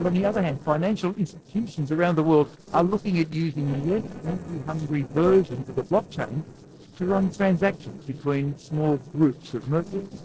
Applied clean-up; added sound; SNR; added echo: neural separator model SepFormer DNS4.